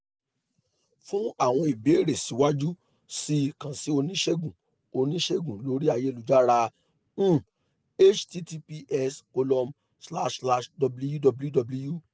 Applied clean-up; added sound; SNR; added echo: none; none; none; none.